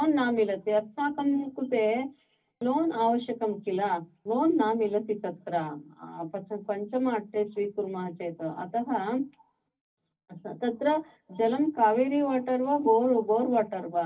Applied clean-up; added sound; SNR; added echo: none; none; none; reverberation time 0.4 s.